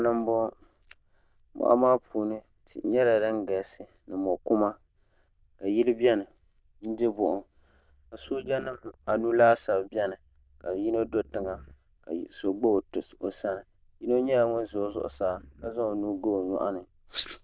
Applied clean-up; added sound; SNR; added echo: neural diffusion model UNIVERSE++.